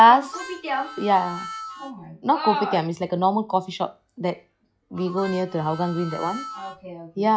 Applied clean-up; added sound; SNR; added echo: classical method log-MMSE.